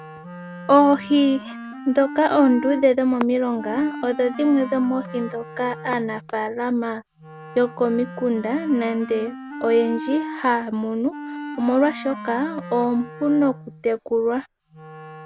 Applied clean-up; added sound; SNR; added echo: none; Wind instrument, woodwind instrument; 14 dB; none.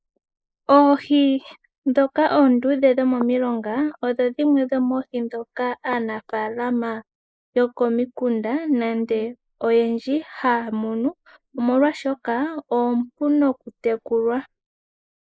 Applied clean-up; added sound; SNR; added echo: neural mask model Resemble Enhance denoiser.